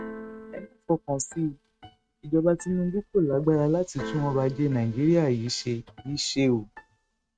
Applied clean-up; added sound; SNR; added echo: neural mask model RNNoise.